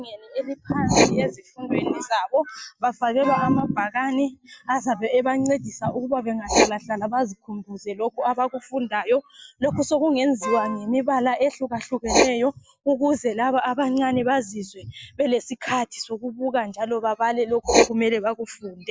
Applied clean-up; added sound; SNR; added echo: none; Writing + Wind instrument, woodwind instrument; 7 dB; none.